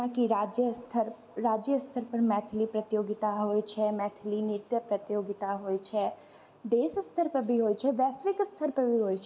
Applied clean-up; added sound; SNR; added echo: none; none; none; none.